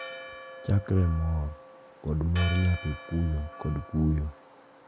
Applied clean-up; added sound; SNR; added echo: none; Church bell; 14 dB; none.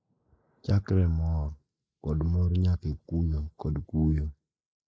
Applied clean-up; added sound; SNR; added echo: neural mask model Resemble Enhance denoiser.